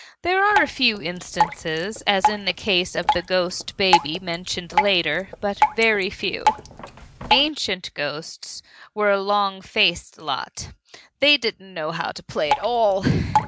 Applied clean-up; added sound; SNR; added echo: none; Drip; 4 dB; none.